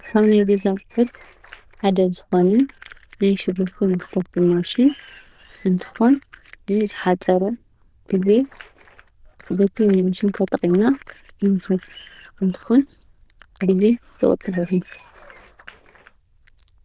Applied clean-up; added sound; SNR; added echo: neural diffusion model UNIVERSE++.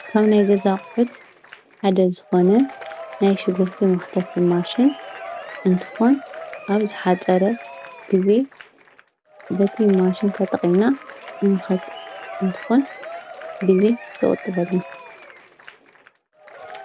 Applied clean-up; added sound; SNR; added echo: none; Applause / Crowd / Cheering; 16 dB; none.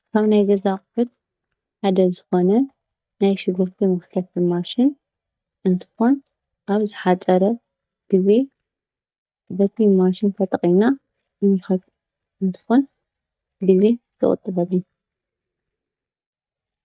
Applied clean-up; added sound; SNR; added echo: neural mask model DeepFilterNet 3.